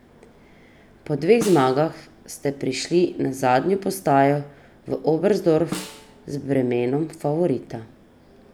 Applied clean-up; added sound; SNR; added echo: none; Snare drum; 15 dB; none.